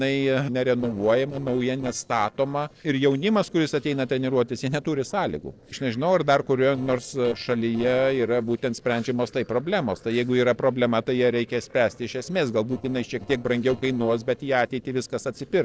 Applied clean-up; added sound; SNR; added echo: neural separator model SepFormer DNS4.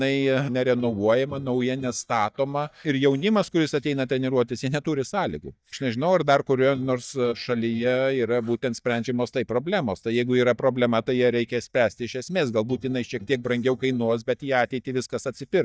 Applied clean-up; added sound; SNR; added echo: neural mask model DeepFilterNet 3.